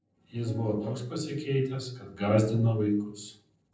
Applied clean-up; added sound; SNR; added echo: neural separator model SepFormer DNS4.